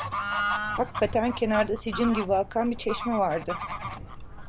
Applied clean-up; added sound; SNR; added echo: none; Bird / Fowl; 5 dB; none.